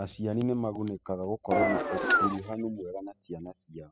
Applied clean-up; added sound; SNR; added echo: classical method spectral subtraction.